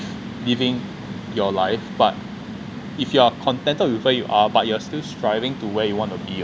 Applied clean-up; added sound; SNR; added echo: none; none; none; none.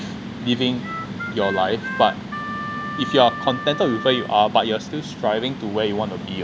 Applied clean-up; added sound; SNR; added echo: none; Harmonica; 9 dB; none.